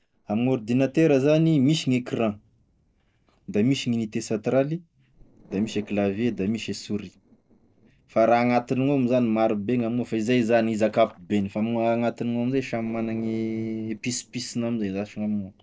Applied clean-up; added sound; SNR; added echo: neural separator model SepFormer DNS4.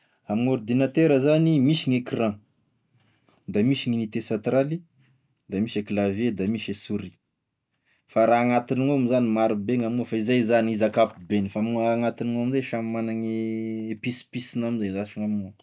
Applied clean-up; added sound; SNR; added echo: none; none; none; none.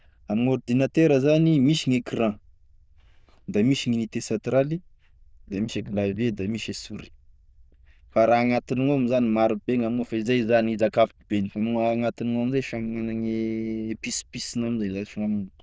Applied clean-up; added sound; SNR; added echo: neural diffusion model UNIVERSE++.